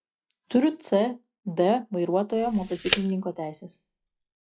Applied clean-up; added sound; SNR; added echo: classical method log-MMSE.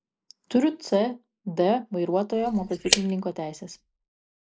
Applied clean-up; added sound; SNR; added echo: neural mask model Resemble Enhance denoiser.